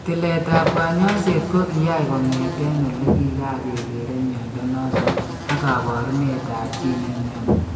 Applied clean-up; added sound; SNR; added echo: none; Buzz; 4 dB; reverberation time 2.3 s.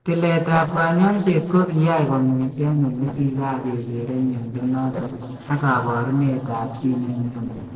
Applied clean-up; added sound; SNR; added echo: neural separator model SepFormer DNS4.